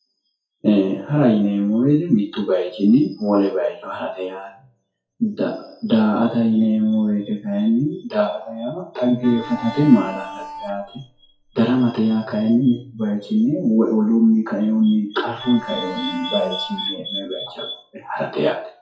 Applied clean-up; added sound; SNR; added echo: classical method WPE with log-MMSE.